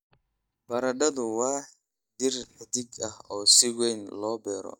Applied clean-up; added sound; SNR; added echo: neural mask model DeepFilterNet 3.